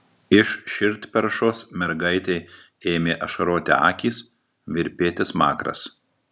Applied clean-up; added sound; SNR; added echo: none; none; none; none.